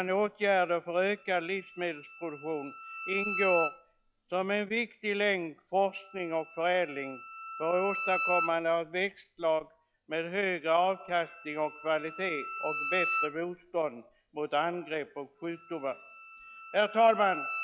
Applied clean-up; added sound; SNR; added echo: classical method log-MMSE.